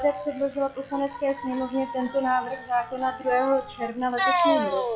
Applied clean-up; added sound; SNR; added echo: classical method log-MMSE.